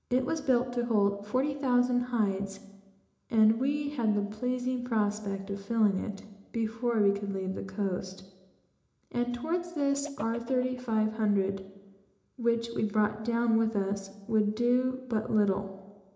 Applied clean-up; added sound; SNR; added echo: none; Chicken, rooster; 19 dB; reverberation time 0.8 s.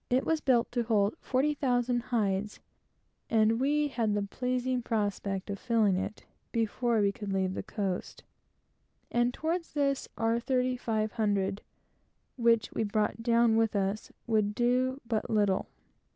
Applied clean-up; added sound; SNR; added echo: none; none; none; none.